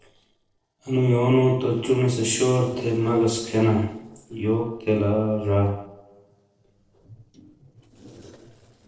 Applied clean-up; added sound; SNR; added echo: neural separator model SepFormer DNS4.